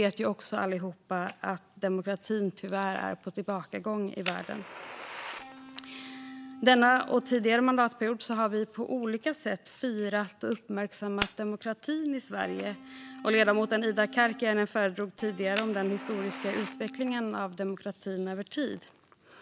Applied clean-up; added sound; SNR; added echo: none; Electric guitar / Bass guitar + Fire; 15 dB; none.